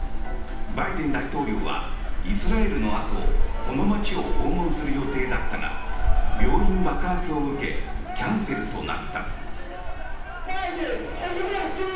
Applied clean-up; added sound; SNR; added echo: none; Cricket; -5 dB; reverberation time 0.9 s.